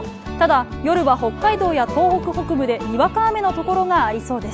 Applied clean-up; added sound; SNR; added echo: none; none; none; none.